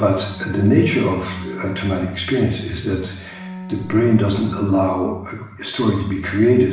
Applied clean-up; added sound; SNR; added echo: none; Bowed string instrument; 15 dB; reverberation time 0.7 s.